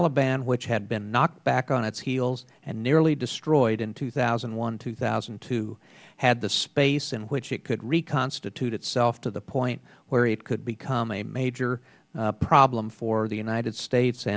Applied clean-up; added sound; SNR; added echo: none; none; none; none.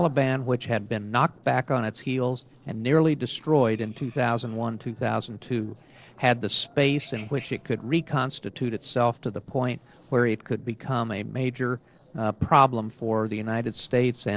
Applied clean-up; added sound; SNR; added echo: neural separator model SepFormer DNS4.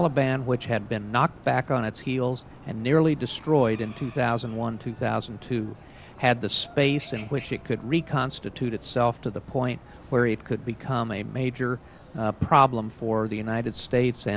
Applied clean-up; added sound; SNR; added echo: none; Chicken, rooster; 20 dB; none.